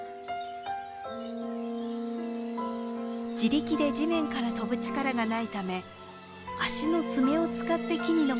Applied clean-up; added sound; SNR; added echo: none; Brass instrument; 5 dB; none.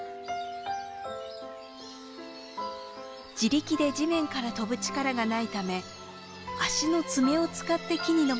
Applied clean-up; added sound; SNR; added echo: none; none; none; none.